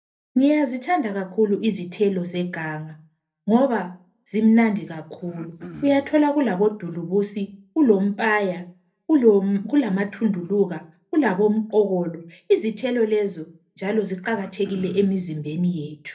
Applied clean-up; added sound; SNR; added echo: none; Cough; 20 dB; reverberation time 0.3 s.